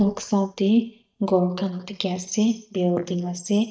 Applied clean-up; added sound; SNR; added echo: neural mask model DeepFilterNet 3.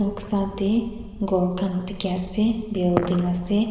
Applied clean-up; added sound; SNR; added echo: none; Engine; 17 dB; reverberation time 2.1 s.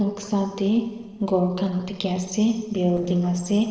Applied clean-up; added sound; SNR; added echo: neural separator model SepFormer DNS4.